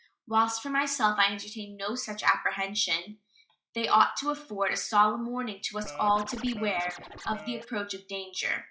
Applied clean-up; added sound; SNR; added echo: classical method log-MMSE.